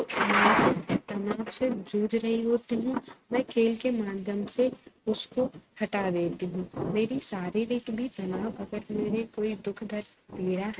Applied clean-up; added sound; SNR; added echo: neural mask model RNNoise.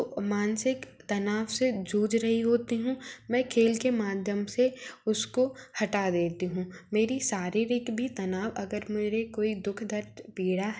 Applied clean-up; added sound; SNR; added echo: none; none; none; none.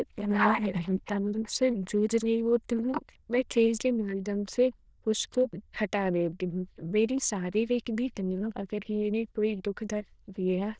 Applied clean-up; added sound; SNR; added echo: neural diffusion model UNIVERSE++.